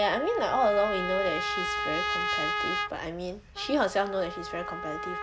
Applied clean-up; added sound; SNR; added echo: none; Trumpet; 3 dB; none.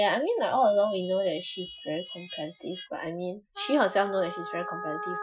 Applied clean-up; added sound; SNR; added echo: classical method Wiener filter.